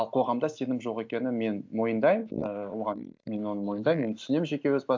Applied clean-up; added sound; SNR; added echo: neural mask model Resemble Enhance denoiser.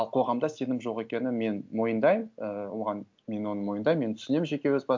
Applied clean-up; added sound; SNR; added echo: none; none; none; none.